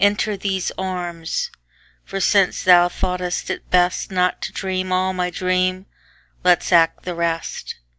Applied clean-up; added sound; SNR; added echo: none; none; none; none.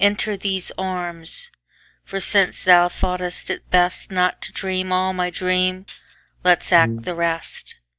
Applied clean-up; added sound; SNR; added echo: neural mask model DeepFilterNet 3.